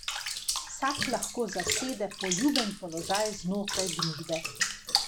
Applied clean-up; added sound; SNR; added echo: none; Bathtub (filling or washing) / Water; 1 dB; none.